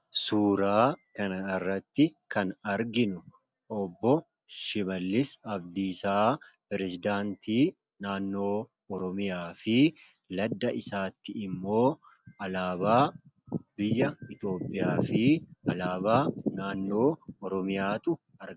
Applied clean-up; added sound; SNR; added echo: none; none; none; none.